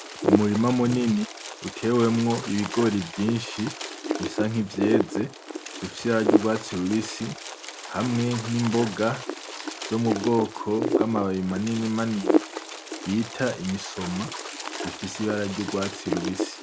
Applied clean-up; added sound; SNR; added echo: none; Wind; 3 dB; none.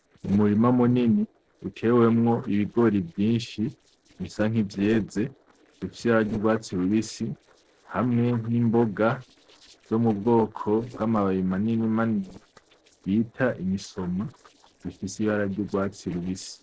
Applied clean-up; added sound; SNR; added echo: neural separator model SepFormer DNS4.